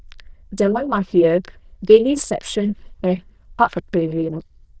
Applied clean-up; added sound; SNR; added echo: neural diffusion model UNIVERSE++.